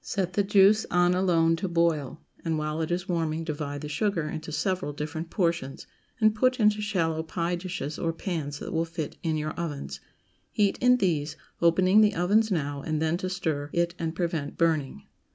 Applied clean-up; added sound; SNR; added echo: none; none; none; none.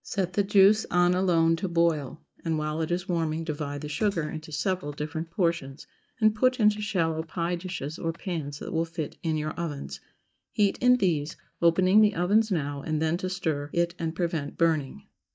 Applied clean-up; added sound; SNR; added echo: neural mask model DeepFilterNet 3.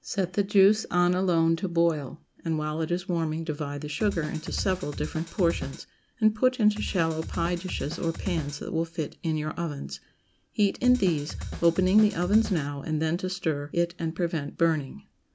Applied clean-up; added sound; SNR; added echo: none; Drum kit; 10 dB; none.